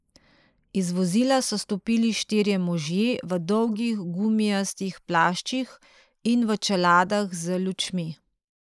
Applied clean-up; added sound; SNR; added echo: neural mask model Resemble Enhance denoiser.